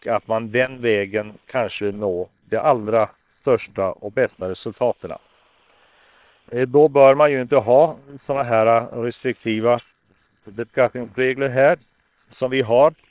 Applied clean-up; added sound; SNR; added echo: neural separator model SepFormer WHAM!.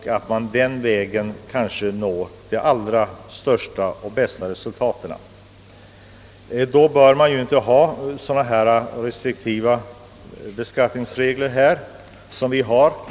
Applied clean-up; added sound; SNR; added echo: none; none; none; none.